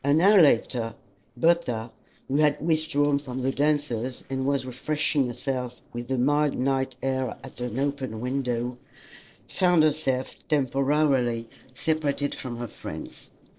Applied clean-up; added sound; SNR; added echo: neural separator model SepFormer DNS4.